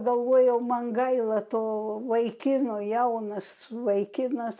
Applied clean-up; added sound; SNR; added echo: none; none; none; none.